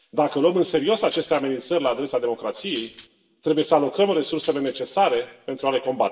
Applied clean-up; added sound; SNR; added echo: none; Tambourine; 2 dB; reverberation time 0.7 s.